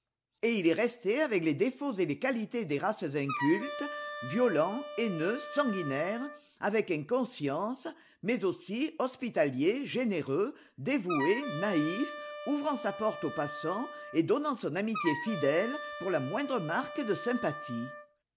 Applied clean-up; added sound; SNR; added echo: none; Wind instrument, woodwind instrument; 9 dB; none.